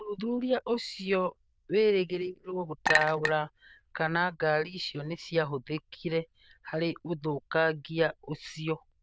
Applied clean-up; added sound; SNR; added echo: neural diffusion model UNIVERSE++.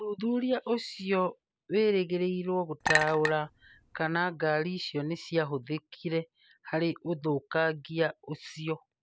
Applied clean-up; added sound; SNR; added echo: none; Chink, clink; 2 dB; none.